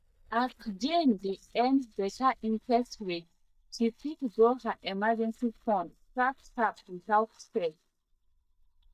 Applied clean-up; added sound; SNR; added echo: neural mask model DeepFilterNet 3.